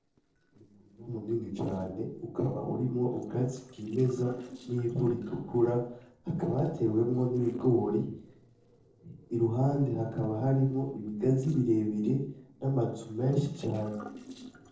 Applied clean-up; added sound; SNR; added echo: neural separator model SepFormer DNS4.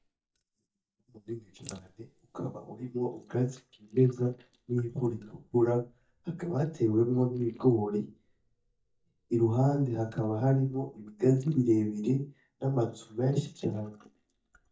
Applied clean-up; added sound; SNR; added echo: neural mask model DeepFilterNet 3.